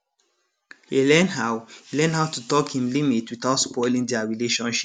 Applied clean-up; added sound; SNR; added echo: none; none; none; none.